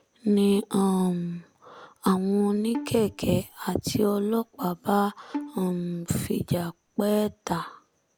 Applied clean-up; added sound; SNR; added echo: none; Bowed string instrument; 15 dB; none.